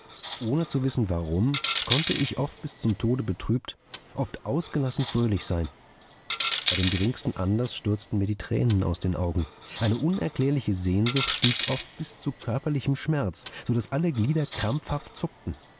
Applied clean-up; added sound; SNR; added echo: none; Coin (dropping); 7 dB; none.